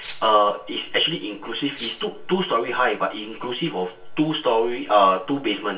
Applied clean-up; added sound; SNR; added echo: none; Rattle (instrument); 17 dB; reverberation time 0.2 s.